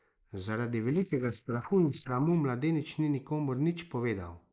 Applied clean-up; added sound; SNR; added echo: neural mask model Resemble Enhance denoiser.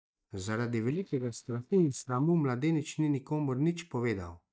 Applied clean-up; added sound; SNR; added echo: neural mask model DeepFilterNet 3.